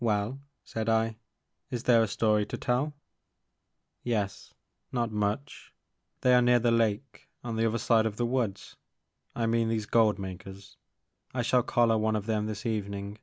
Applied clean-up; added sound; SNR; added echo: none; none; none; none.